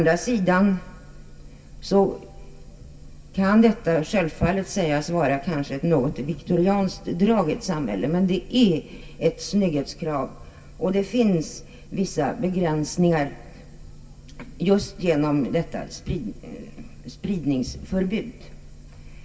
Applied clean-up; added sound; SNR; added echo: none; Boat, Water vehicle; 19 dB; reverberation time 0.2 s.